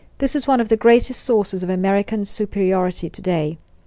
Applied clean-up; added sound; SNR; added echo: none; none; none; none.